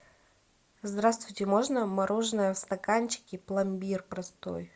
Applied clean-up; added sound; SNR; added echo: none; none; none; none.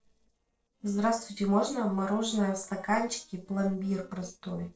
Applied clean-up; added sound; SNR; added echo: neural separator model SepFormer DNS4.